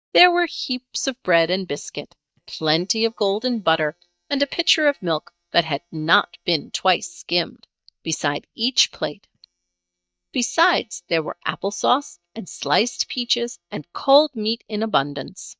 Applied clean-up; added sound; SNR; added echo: neural mask model DeepFilterNet 3.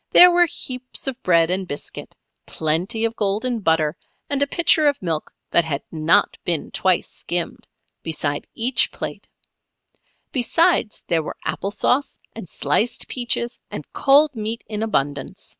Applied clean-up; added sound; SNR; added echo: none; none; none; none.